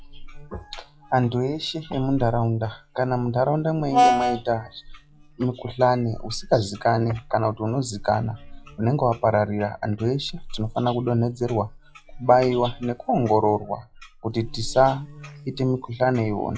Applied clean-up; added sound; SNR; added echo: classical method log-MMSE.